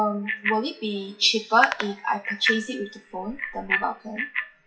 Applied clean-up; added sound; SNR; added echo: classical method WPE with log-MMSE.